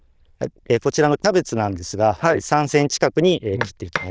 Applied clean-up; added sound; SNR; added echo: neural diffusion model UNIVERSE++.